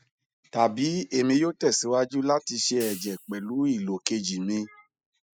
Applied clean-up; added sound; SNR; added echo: classical method spectral subtraction.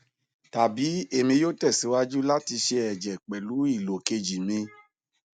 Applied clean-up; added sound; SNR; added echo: none; none; none; none.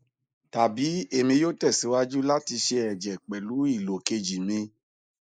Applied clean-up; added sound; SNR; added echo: neural mask model Resemble Enhance denoiser.